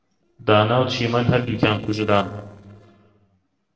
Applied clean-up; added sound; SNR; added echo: neural separator model SepFormer DNS4.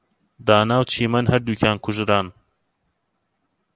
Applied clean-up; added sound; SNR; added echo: none; none; none; none.